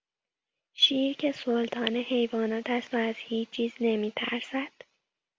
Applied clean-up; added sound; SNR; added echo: none; none; none; none.